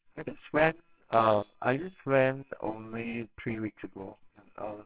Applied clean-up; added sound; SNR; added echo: neural separator model SepFormer WHAMR!.